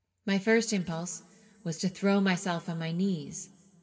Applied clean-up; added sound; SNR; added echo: none; none; none; reverberation time 1.9 s.